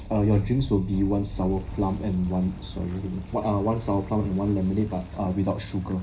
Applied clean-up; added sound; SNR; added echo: none; Wind; 13 dB; reverberation time 0.4 s.